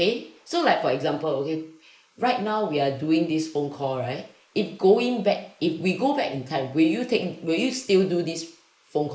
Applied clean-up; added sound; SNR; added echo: neural mask model Resemble Enhance denoiser.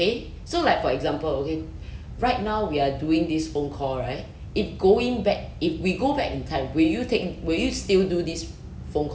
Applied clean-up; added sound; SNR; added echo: none; none; none; none.